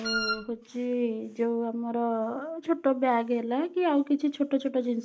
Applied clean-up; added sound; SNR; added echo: none; Wind instrument, woodwind instrument; 4 dB; none.